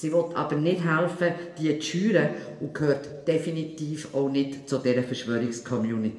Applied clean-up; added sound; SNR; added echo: none; none; none; reverberation time 0.8 s.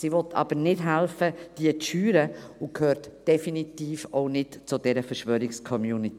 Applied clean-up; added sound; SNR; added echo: none; none; none; none.